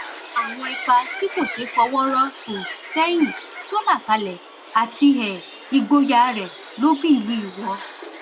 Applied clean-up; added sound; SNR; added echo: none; Bird; 13 dB; none.